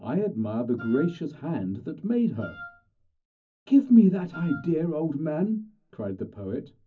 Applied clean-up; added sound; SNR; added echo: none; Wind instrument, woodwind instrument; 18 dB; reverberation time 0.4 s.